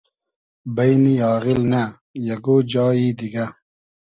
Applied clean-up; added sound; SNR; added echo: none; none; none; none.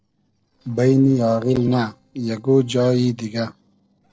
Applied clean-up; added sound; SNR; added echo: neural separator model SepFormer DNS4.